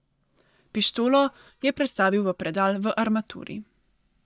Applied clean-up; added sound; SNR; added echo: neural mask model DeepFilterNet 3.